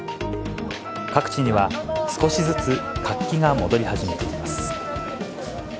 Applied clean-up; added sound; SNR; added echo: none; Wind instrument, woodwind instrument; 11 dB; none.